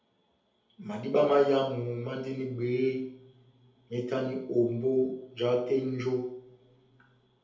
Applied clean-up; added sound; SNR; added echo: none; none; none; reverberation time 2.1 s.